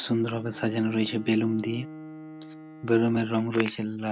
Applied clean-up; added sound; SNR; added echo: none; Bowed string instrument; 17 dB; none.